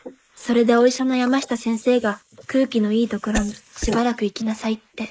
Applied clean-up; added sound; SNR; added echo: neural mask model Resemble Enhance denoiser.